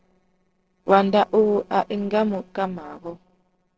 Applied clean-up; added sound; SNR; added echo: neural separator model SepFormer DNS4.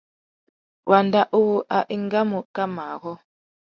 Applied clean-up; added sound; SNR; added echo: none; none; none; none.